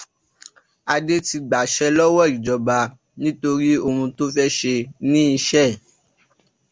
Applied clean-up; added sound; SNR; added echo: none; none; none; none.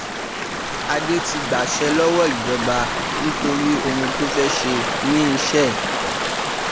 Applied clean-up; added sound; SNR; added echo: none; Stream / Ocean; 1 dB; none.